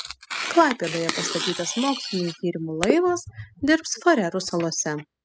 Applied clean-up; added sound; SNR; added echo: classical method spectral subtraction.